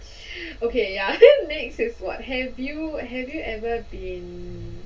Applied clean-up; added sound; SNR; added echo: none; none; none; reverberation time 0.1 s.